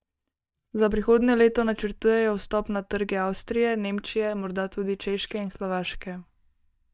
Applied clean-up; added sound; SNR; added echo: neural mask model DeepFilterNet 3.